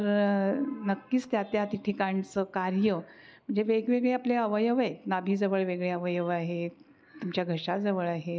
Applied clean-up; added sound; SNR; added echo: none; none; none; none.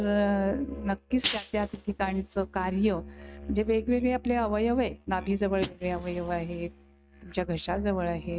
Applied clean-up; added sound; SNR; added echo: neural mask model RNNoise.